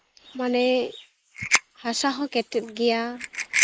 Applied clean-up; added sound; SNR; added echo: neural mask model Resemble Enhance denoiser.